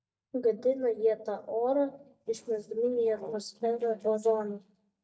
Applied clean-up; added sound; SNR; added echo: neural mask model DeepFilterNet 3.